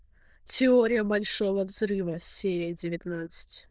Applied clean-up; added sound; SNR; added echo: neural diffusion model UNIVERSE++.